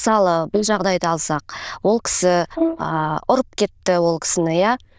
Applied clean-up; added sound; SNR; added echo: neural diffusion model UNIVERSE++.